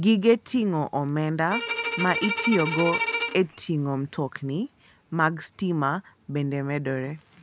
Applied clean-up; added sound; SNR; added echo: none; Bowed string instrument; 4 dB; none.